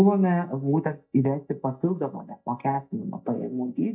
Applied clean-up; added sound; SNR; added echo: neural mask model DeepFilterNet 3.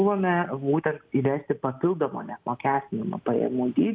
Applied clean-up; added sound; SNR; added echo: none; none; none; none.